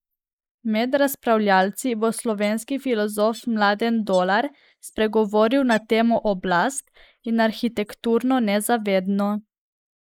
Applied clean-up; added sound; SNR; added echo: neural mask model Resemble Enhance denoiser.